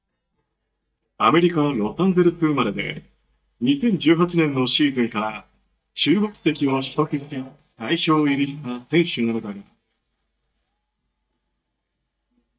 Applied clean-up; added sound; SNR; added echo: neural mask model DeepFilterNet 3.